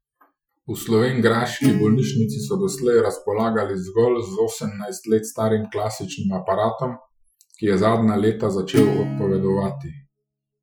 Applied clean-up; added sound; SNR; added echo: classical method Wiener filter.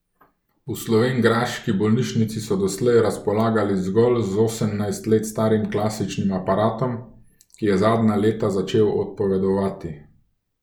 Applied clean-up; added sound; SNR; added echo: none; none; none; none.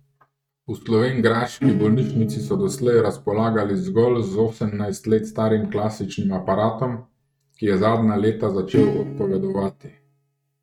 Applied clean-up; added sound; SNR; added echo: neural mask model RNNoise.